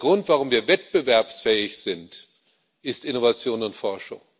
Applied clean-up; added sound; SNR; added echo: none; none; none; none.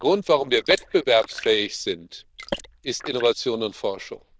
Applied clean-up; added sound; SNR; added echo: neural diffusion model UNIVERSE++.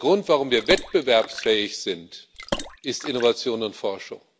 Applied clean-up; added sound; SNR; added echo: none; Water / Splash, splatter; 12 dB; none.